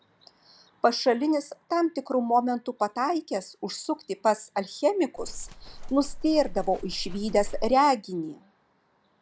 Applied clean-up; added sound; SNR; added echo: none; Livestock, farm animals, working animals; 8 dB; none.